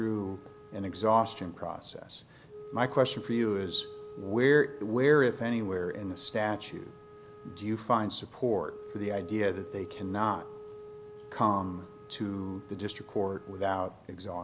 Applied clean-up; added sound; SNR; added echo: none; Wind instrument, woodwind instrument; 17 dB; none.